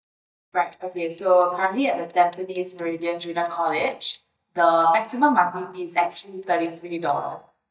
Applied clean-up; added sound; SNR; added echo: neural mask model DeepFilterNet 3.